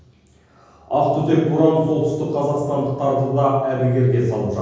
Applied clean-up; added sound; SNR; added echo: none; none; none; reverberation time 1.3 s.